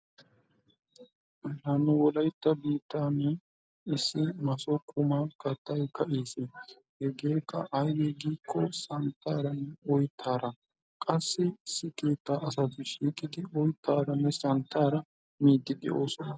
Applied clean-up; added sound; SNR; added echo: none; none; none; none.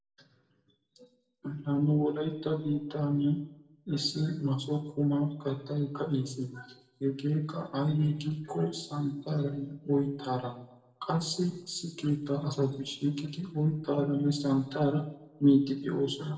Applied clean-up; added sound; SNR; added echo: none; none; none; reverberation time 0.6 s.